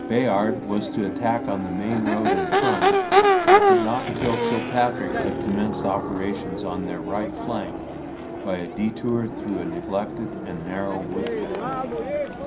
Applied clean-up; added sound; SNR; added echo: none; Crowd / Race car, auto racing / Accelerating, revving, vroom; -3 dB; reverberation time 0.3 s.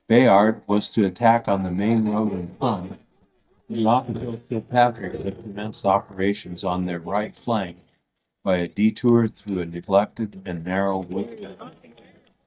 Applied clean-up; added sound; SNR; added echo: neural mask model DeepFilterNet 3.